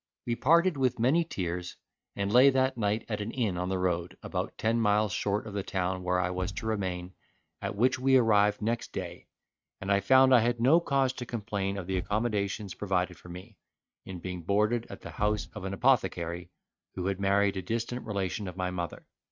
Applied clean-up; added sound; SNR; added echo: neural mask model RNNoise.